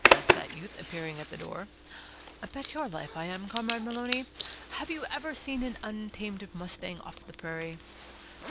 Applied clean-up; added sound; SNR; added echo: none; Zipper (clothing); -5 dB; none.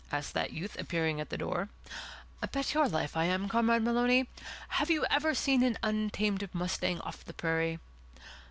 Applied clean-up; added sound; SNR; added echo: none; none; none; none.